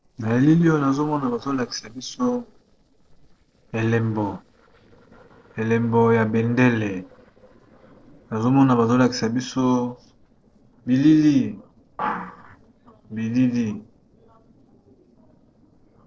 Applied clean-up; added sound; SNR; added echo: neural separator model SepFormer DNS4.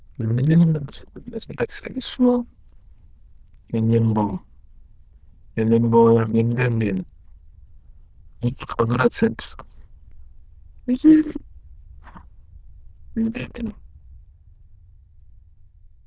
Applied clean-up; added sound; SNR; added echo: neural diffusion model UNIVERSE++.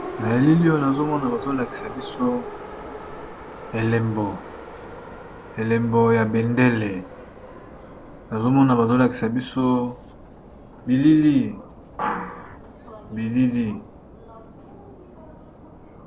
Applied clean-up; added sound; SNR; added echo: none; Subway, metro, underground; 15 dB; none.